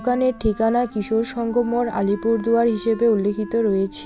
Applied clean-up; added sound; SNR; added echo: none; Wind instrument, woodwind instrument; 17 dB; none.